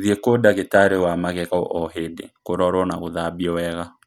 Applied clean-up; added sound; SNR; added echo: none; none; none; none.